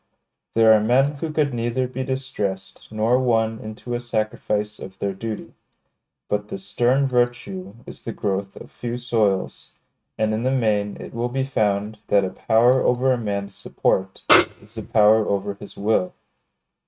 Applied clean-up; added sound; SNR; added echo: neural mask model RNNoise.